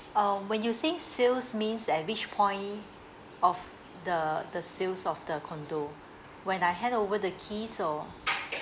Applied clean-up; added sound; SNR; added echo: none; none; none; none.